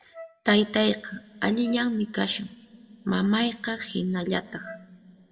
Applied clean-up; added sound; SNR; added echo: none; Wind instrument, woodwind instrument; 20 dB; reverberation time 1.7 s.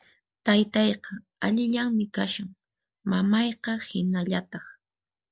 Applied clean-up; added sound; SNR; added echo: none; none; none; none.